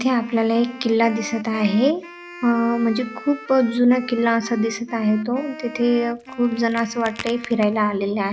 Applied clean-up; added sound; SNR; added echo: none; Wind instrument, woodwind instrument + Crack; 17 dB; none.